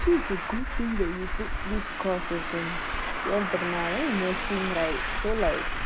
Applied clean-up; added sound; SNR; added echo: none; Traffic noise, roadway noise; 0 dB; none.